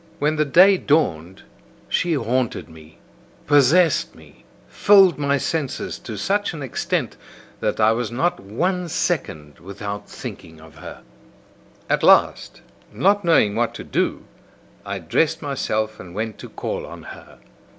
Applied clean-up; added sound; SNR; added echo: none; none; none; none.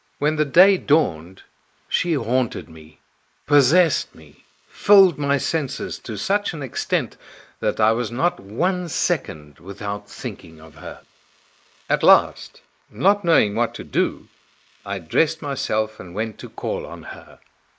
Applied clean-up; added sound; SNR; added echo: neural mask model Resemble Enhance denoiser.